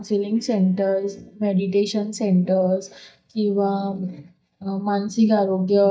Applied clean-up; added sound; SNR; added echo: neural mask model DeepFilterNet 3.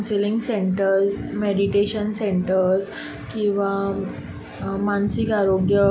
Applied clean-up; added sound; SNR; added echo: none; none; none; none.